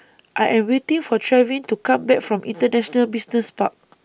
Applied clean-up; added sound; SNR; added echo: none; none; none; none.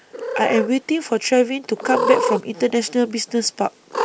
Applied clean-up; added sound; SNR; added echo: none; Cat; 5 dB; none.